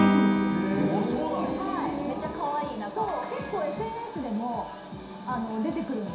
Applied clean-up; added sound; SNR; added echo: none; Acoustic guitar / Strum; 1 dB; reverberation time 0.7 s.